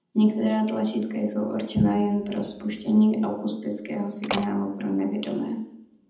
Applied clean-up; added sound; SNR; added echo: none; Slam; 9 dB; reverberation time 0.8 s.